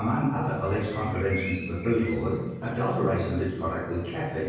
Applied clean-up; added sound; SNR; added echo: none; Bird; 15 dB; reverberation time 1.3 s.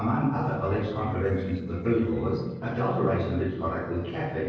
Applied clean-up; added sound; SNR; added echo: neural separator model SepFormer DNS4.